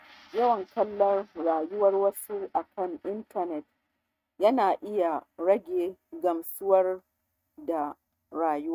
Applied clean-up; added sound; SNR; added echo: neural mask model RNNoise.